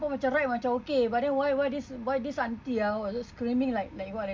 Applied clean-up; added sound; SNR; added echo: none; none; none; none.